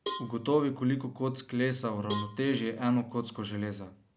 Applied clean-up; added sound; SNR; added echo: none; Cowbell; 12 dB; none.